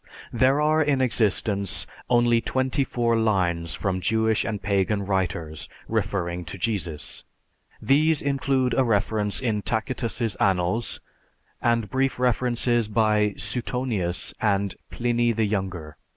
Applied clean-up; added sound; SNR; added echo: none; none; none; none.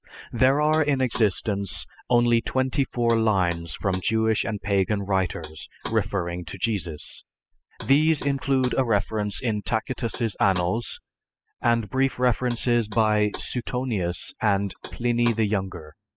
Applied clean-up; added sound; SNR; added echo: classical method spectral subtraction.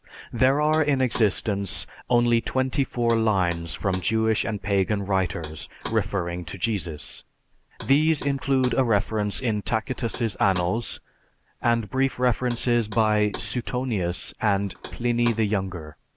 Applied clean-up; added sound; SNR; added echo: none; Knock; 19 dB; none.